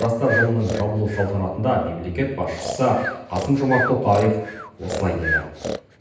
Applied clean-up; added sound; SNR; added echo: none; Breathing; 7 dB; reverberation time 0.9 s.